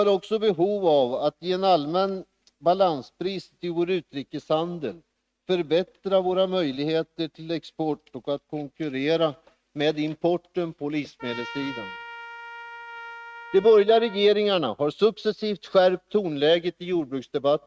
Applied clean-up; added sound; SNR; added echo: neural mask model RNNoise.